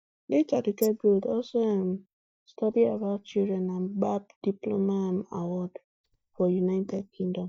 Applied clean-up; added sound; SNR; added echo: neural mask model DeepFilterNet 3.